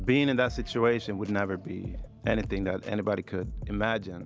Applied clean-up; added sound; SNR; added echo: none; none; none; none.